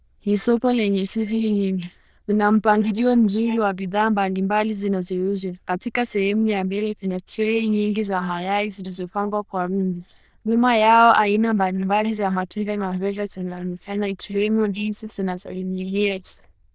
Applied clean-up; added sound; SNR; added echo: neural diffusion model UNIVERSE++.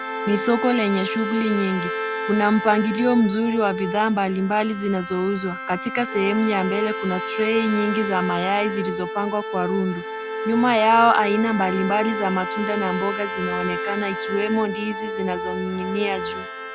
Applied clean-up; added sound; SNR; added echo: none; Bowed string instrument + Organ; 6 dB; none.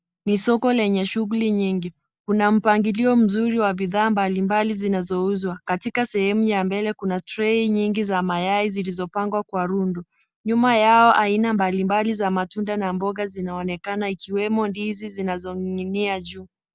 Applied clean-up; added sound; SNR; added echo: none; none; none; none.